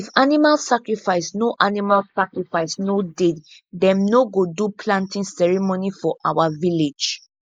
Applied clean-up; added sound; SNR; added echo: neural mask model Resemble Enhance denoiser.